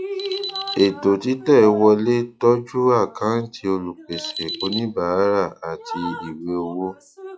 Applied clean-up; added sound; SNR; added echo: classical method log-MMSE.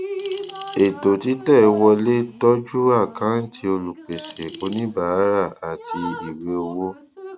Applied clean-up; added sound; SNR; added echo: none; Drip + Alarm; 12 dB; none.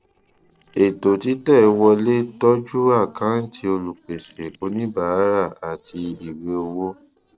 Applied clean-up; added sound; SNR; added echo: neural separator model SepFormer DNS4.